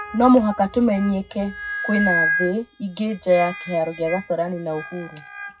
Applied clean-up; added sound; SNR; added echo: classical method WPE with log-MMSE.